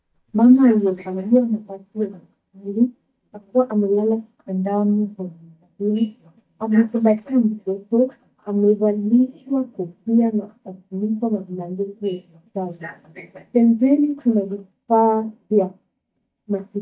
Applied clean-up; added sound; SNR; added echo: neural mask model DeepFilterNet 3.